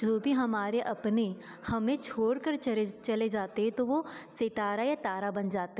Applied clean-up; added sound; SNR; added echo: none; none; none; none.